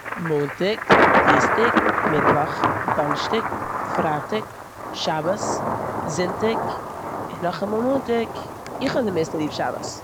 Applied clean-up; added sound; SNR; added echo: none; Thunder; -3 dB; none.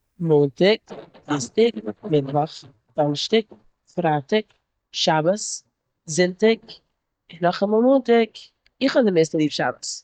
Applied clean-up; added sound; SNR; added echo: neural mask model DeepFilterNet 3.